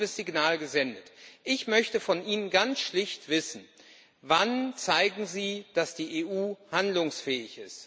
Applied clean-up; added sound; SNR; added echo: none; none; none; none.